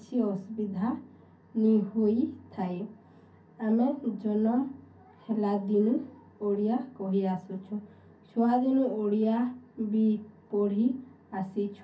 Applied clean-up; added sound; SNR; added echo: none; none; none; reverberation time 0.3 s.